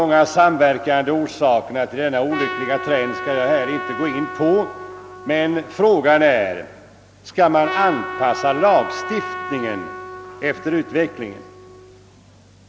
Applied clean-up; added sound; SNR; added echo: none; Trumpet; 12 dB; none.